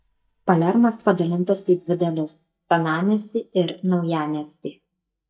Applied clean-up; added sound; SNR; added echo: neural mask model DeepFilterNet 3.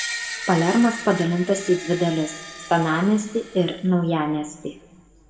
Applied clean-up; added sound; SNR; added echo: none; Screech; 13 dB; reverberation time 1.7 s.